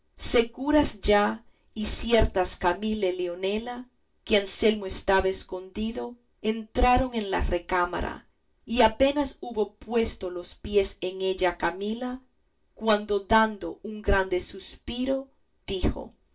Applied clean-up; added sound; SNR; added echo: none; none; none; reverberation time 0.2 s.